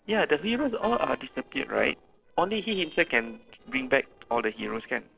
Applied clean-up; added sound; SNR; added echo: neural separator model SepFormer DNS4.